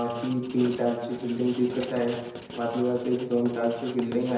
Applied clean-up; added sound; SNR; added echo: none; Writing; 12 dB; reverberation time 1.0 s.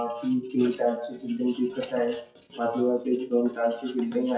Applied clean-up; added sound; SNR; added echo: classical method WPE with log-MMSE.